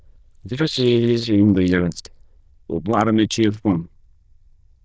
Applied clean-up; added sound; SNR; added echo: neural diffusion model UNIVERSE++.